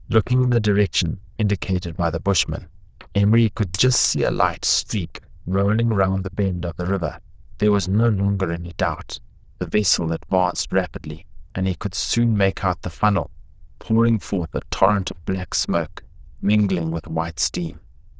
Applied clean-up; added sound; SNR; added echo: neural diffusion model UNIVERSE++.